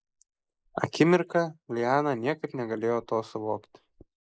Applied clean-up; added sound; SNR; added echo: neural mask model Resemble Enhance denoiser.